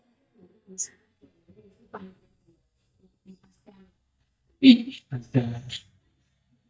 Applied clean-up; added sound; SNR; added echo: neural mask model DeepFilterNet 3.